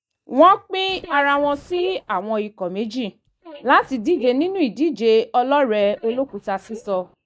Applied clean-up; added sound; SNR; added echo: neural mask model DeepFilterNet 3.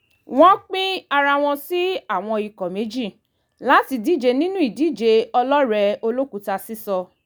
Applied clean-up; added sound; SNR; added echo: none; none; none; none.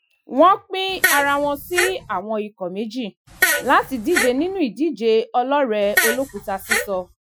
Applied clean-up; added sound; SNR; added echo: classical method Wiener filter.